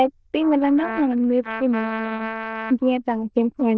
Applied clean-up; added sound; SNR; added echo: neural diffusion model UNIVERSE++.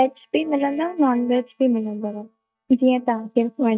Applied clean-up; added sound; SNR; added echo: neural mask model DeepFilterNet 3.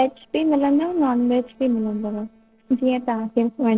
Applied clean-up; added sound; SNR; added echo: neural separator model SepFormer DNS4.